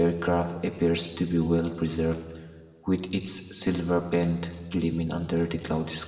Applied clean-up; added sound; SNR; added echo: none; none; none; reverberation time 1.7 s.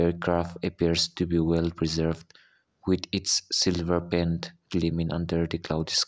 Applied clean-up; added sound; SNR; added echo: none; none; none; none.